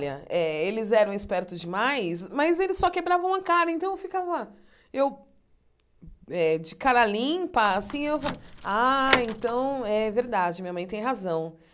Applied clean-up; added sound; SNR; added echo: none; Door / Car; 7 dB; none.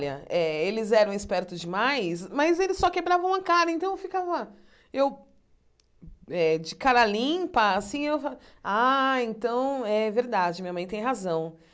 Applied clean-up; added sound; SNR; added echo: none; none; none; none.